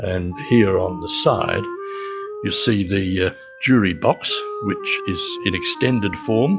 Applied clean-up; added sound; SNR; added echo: classical method log-MMSE.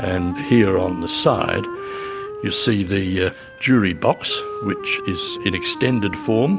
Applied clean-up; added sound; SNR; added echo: none; Wind instrument, woodwind instrument; 11 dB; none.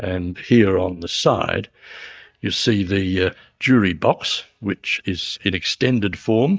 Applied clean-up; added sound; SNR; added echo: neural mask model DeepFilterNet 3.